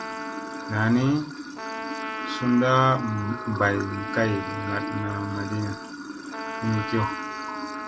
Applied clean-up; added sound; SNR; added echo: none; Sink (filling or washing) / Water + Trumpet; 6 dB; none.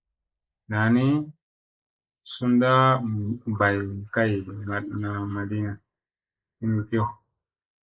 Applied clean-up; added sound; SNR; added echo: neural mask model Resemble Enhance denoiser.